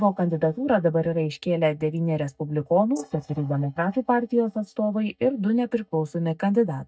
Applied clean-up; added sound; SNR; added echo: neural mask model DeepFilterNet 3.